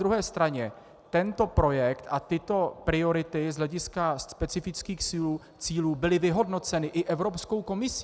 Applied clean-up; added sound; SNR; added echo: none; none; none; none.